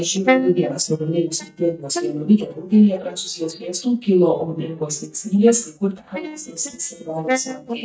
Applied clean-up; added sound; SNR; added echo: neural mask model DeepFilterNet 3.